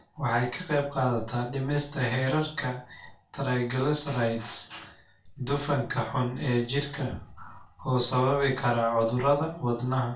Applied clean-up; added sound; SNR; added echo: none; none; none; reverberation time 0.3 s.